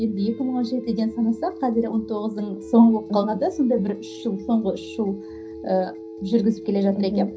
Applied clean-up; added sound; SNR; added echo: none; Telephone; 14 dB; reverberation time 0.5 s.